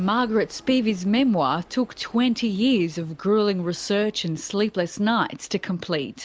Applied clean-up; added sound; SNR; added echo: none; none; none; none.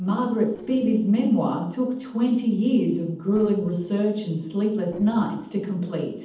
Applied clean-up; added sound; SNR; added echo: neural separator model SepFormer DNS4.